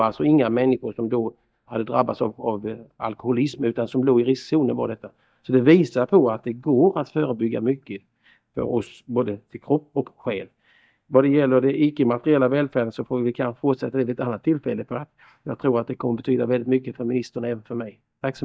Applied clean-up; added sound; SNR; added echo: neural mask model DeepFilterNet 3.